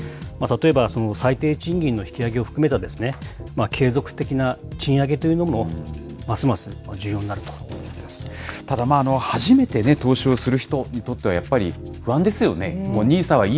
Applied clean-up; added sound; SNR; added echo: none; none; none; none.